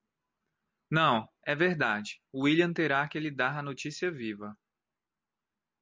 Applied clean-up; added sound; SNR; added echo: none; none; none; none.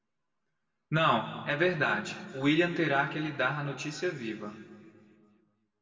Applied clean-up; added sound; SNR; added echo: none; none; none; reverberation time 2.0 s.